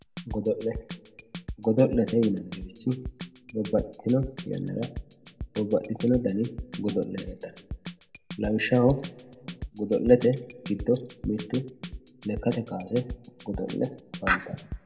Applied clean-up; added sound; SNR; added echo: none; Drum kit; 12 dB; reverberation time 0.5 s.